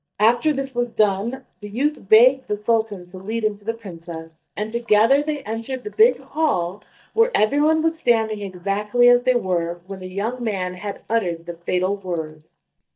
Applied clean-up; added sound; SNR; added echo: neural mask model DeepFilterNet 3.